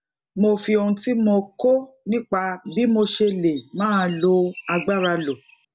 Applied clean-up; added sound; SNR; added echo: none; Chirp, tweet; 17 dB; none.